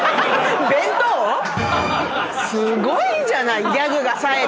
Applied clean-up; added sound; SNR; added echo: none; none; none; none.